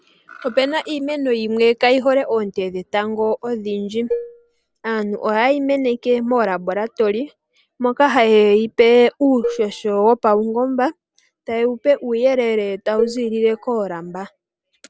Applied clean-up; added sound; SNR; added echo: none; Dishes, pots, and pans; 10 dB; none.